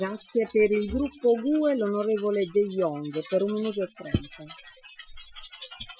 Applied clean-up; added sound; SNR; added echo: classical method Wiener filter.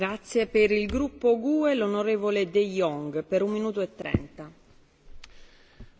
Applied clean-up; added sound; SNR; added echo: none; none; none; none.